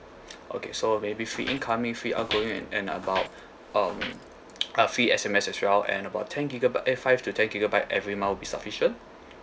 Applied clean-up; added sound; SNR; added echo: none; Walk, footsteps; 11 dB; none.